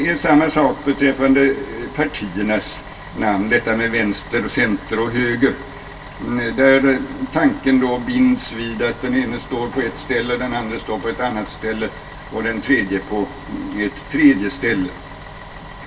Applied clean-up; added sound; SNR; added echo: none; Bus; 17 dB; reverberation time 0.2 s.